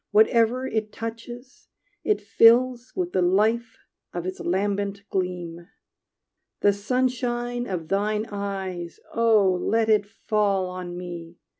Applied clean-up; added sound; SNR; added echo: none; none; none; none.